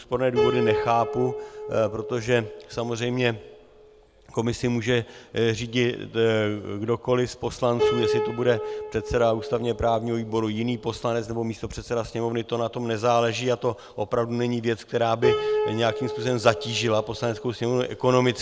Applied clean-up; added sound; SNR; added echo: none; Piano; 7 dB; none.